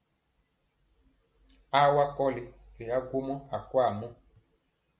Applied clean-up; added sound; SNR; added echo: none; none; none; none.